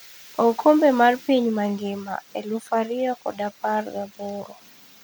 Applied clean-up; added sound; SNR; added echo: none; none; none; none.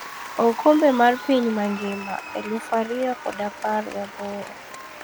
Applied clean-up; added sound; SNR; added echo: none; Applause; 14 dB; none.